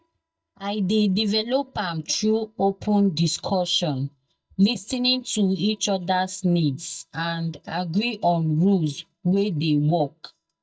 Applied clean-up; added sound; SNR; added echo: neural mask model DeepFilterNet 3.